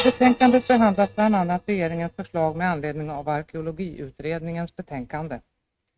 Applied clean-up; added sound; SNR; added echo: neural mask model RNNoise.